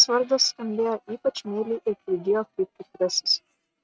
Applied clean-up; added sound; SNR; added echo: neural mask model RNNoise.